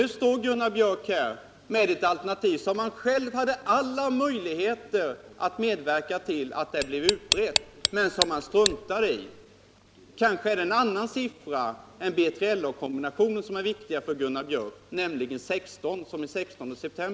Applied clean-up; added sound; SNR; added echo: none; Tick; 3 dB; none.